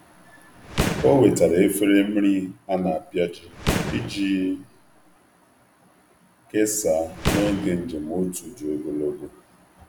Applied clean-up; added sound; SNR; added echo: none; Fireworks; 7 dB; none.